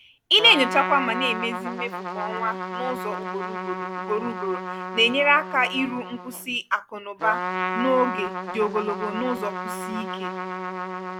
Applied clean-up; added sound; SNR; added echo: none; Trumpet; 5 dB; none.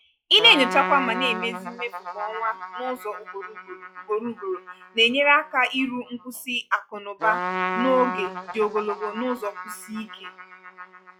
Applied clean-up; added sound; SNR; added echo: classical method log-MMSE.